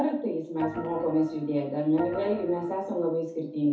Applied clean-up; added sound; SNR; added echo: none; Organ; 12 dB; reverberation time 0.5 s.